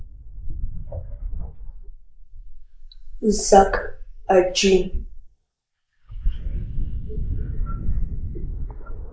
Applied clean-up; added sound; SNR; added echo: neural mask model Resemble Enhance denoiser.